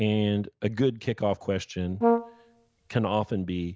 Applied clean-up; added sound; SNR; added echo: none; Brass instrument; 0 dB; none.